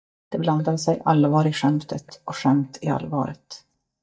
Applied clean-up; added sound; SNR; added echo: neural mask model DeepFilterNet 3.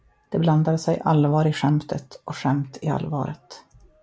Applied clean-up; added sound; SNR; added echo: none; none; none; none.